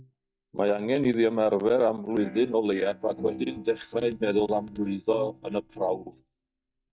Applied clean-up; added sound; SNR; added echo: neural mask model DeepFilterNet 3.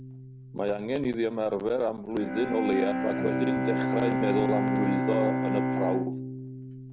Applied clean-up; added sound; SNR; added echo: none; Bowed string instrument; 0 dB; none.